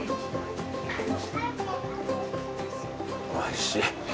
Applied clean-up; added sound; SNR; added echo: none; none; none; none.